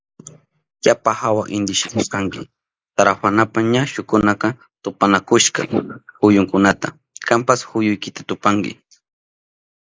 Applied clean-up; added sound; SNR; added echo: neural mask model Resemble Enhance denoiser.